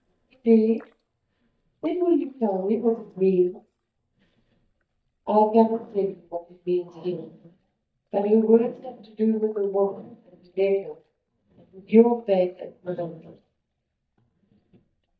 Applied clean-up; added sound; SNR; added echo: neural mask model DeepFilterNet 3.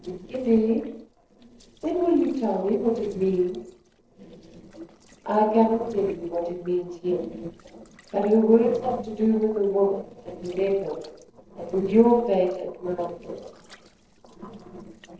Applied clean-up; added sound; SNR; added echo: neural separator model SepFormer DNS4.